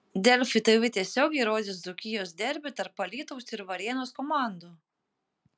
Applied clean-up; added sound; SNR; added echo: none; none; none; none.